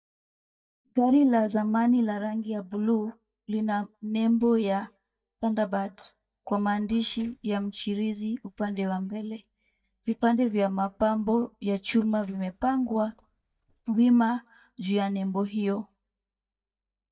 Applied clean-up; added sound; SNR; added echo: neural mask model DeepFilterNet 3.